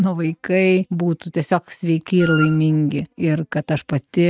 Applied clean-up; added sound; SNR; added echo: neural mask model RNNoise.